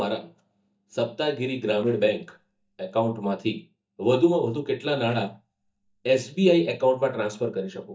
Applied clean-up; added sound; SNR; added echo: neural mask model DeepFilterNet 3.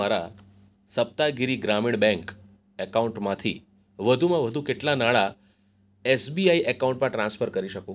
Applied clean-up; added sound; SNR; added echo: none; none; none; none.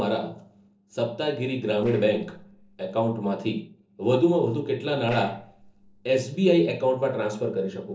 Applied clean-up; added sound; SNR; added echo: neural separator model SepFormer DNS4.